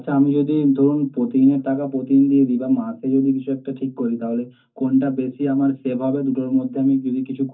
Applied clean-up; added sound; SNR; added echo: none; none; none; reverberation time 0.3 s.